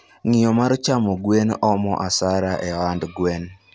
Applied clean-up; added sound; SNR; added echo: none; none; none; none.